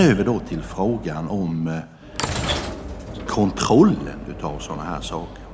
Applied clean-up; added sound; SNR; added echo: none; Sliding door / Train; 10 dB; none.